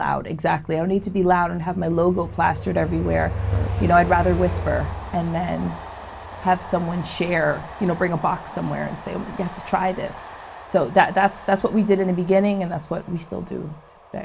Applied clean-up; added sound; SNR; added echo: none; Train; 10 dB; none.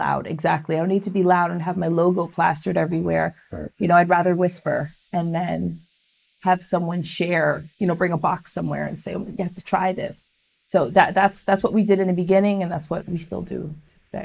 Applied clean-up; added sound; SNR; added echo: neural mask model Resemble Enhance denoiser.